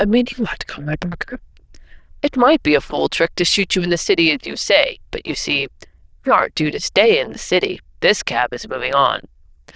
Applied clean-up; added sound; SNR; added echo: neural diffusion model UNIVERSE++.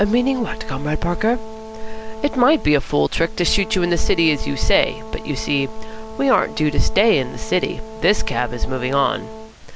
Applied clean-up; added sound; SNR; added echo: none; Brass instrument; 16 dB; none.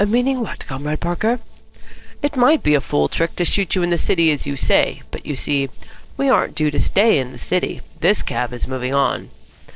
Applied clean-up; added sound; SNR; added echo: neural separator model SepFormer DNS4.